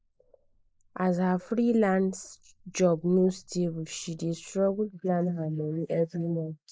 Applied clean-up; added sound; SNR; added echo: neural mask model Resemble Enhance denoiser.